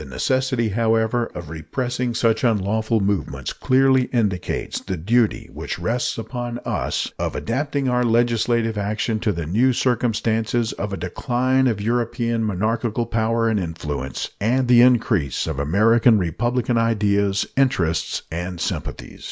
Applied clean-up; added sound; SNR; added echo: none; none; none; none.